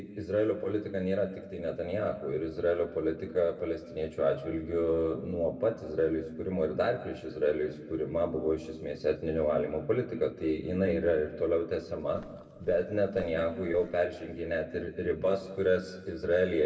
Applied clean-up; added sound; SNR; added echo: neural separator model SepFormer DNS4.